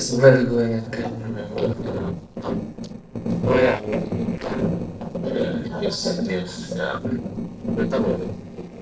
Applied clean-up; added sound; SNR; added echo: neural separator model SepFormer DNS4.